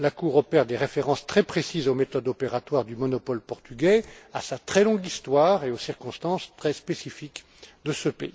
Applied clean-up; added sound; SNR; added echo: none; none; none; none.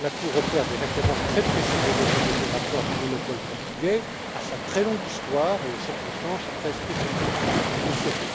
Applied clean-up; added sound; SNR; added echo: none; Waves, surf; -2 dB; none.